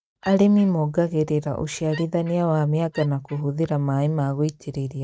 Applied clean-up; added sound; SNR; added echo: neural mask model RNNoise.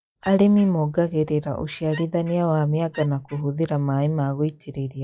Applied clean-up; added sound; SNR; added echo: classical method log-MMSE.